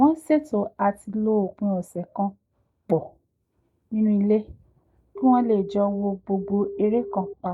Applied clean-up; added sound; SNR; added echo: neural mask model DeepFilterNet 3.